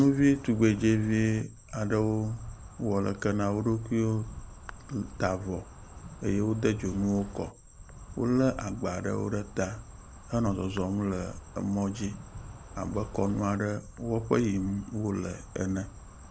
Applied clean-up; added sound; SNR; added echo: none; Insect; 15 dB; none.